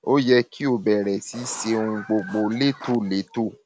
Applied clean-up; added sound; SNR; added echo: none; Writing; 19 dB; none.